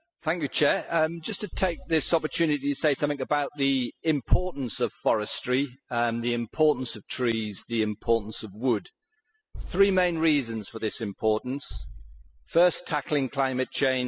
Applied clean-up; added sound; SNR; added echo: classical method spectral subtraction.